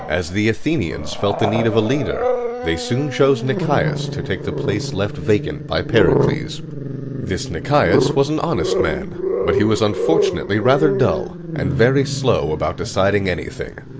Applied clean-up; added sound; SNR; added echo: none; Growling; 3 dB; none.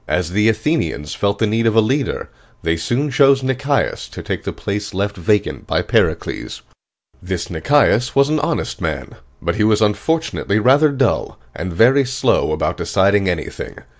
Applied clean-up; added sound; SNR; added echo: none; none; none; none.